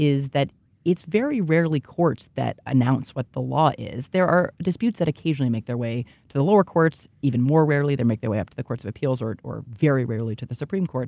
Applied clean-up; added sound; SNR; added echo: none; none; none; none.